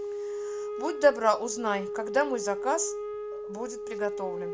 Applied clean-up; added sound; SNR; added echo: none; Wind instrument, woodwind instrument; 5 dB; none.